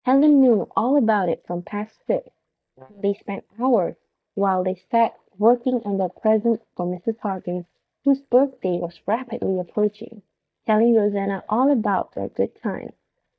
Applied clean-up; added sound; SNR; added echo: neural mask model DeepFilterNet 3.